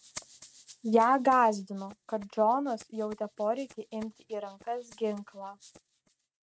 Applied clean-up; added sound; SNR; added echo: neural mask model RNNoise.